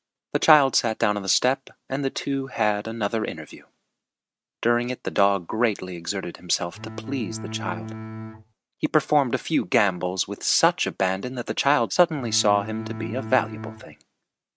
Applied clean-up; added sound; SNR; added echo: neural mask model RNNoise.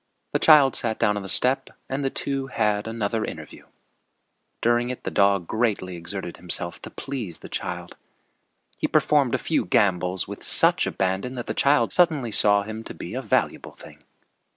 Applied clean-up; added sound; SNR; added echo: none; none; none; none.